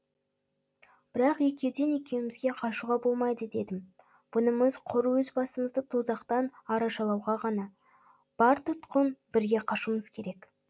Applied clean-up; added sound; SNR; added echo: none; none; none; none.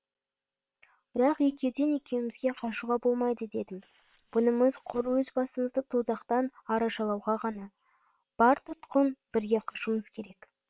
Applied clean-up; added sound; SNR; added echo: neural separator model SepFormer WHAM!.